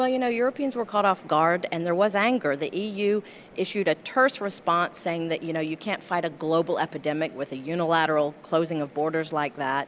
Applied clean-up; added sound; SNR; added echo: none; none; none; none.